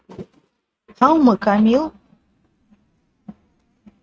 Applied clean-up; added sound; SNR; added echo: neural mask model RNNoise.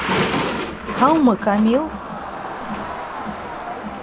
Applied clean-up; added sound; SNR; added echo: none; Crowd + Thunder; 4 dB; none.